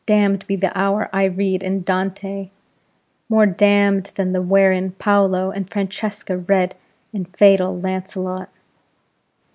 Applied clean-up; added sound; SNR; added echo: none; none; none; none.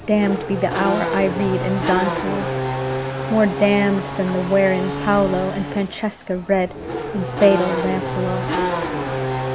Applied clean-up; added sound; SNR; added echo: none; Race car, auto racing / Accelerating, revving, vroom; 3 dB; none.